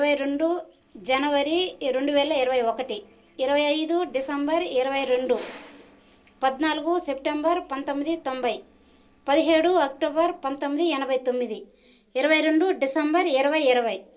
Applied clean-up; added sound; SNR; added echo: neural separator model SepFormer DNS4.